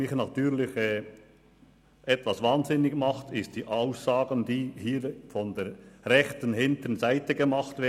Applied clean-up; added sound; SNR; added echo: none; none; none; none.